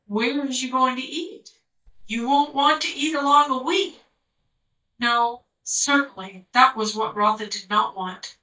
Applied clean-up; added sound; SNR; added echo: neural mask model DeepFilterNet 3.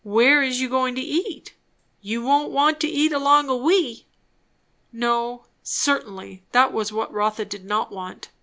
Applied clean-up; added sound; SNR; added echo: none; none; none; none.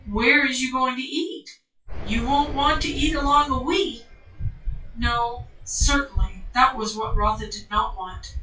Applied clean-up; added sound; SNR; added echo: classical method WPE with log-MMSE.